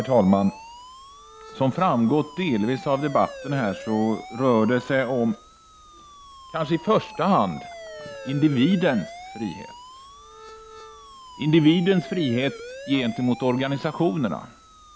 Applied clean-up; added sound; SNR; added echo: none; Siren; 17 dB; none.